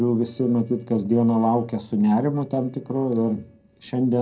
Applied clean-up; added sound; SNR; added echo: neural separator model SepFormer DNS4.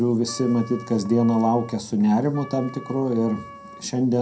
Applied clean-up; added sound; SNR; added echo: none; Wind instrument, woodwind instrument; 20 dB; reverberation time 0.2 s.